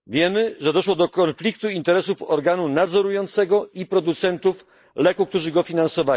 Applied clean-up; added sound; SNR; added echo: neural mask model Resemble Enhance denoiser.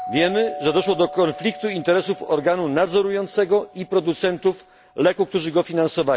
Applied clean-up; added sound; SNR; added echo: none; Doorbell; 15 dB; none.